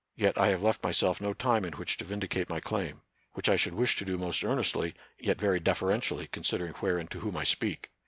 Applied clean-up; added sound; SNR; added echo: neural mask model Resemble Enhance denoiser.